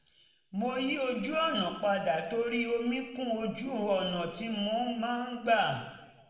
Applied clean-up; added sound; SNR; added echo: none; none; none; reverberation time 1.1 s.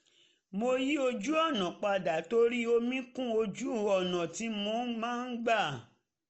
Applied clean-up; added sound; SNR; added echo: none; none; none; none.